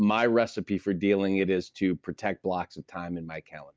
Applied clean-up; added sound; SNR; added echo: none; none; none; none.